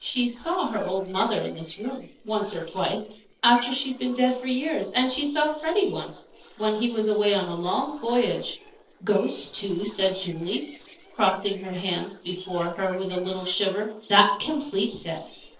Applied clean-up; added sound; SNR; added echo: neural separator model SepFormer DNS4.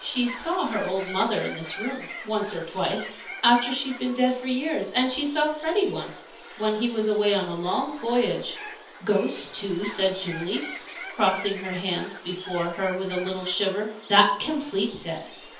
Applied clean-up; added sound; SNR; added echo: none; Bird; 13 dB; reverberation time 0.5 s.